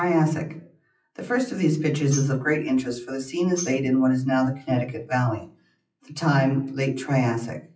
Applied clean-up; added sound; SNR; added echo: classical method WPE with log-MMSE.